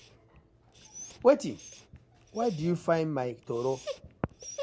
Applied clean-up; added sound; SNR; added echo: none; Dog; 14 dB; none.